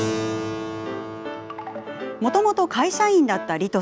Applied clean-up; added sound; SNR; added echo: none; Keyboard (musical); 9 dB; none.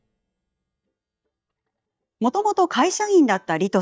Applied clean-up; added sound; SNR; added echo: neural mask model DeepFilterNet 3.